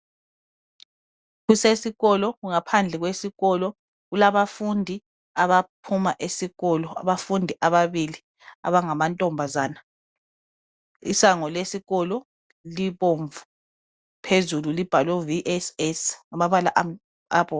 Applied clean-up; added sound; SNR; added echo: none; none; none; none.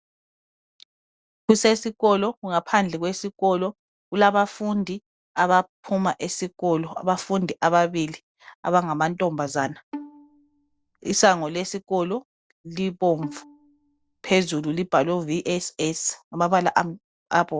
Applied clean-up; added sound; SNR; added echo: neural separator model SepFormer DNS4.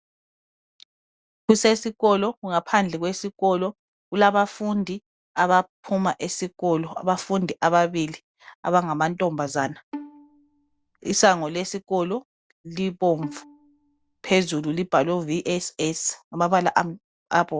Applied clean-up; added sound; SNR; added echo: none; Bowed string instrument; 19 dB; none.